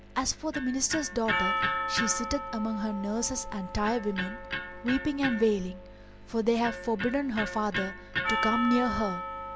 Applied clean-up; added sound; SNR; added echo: none; Electric guitar + Percussion; 4 dB; none.